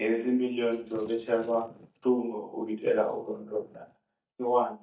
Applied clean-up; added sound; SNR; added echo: neural mask model DeepFilterNet 3.